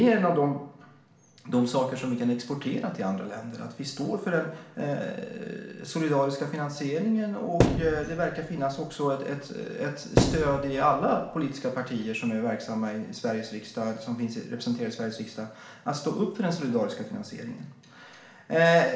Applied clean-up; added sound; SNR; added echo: none; Thump, thud; 0 dB; reverberation time 0.6 s.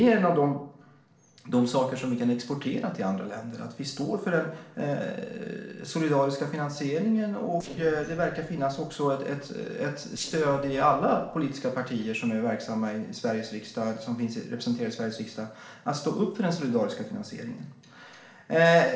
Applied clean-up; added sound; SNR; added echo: neural separator model SepFormer DNS4.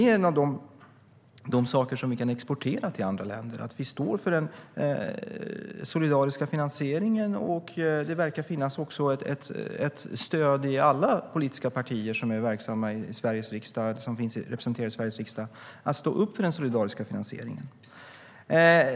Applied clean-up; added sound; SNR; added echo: none; none; none; none.